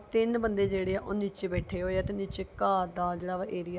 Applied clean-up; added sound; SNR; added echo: none; none; none; none.